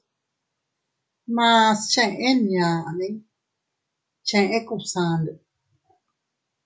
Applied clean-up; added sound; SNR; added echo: none; none; none; none.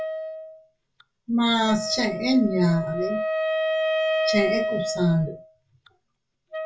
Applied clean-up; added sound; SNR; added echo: none; Wind instrument, woodwind instrument; 2 dB; reverberation time 0.1 s.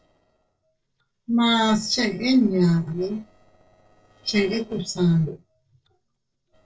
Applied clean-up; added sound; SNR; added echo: neural separator model SepFormer DNS4.